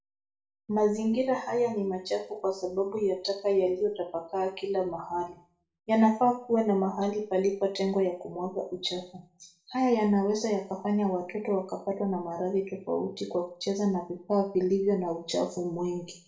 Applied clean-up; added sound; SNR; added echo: none; none; none; reverberation time 0.4 s.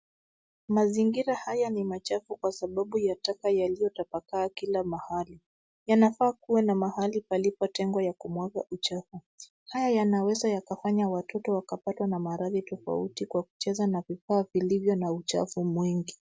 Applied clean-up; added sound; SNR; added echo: none; none; none; none.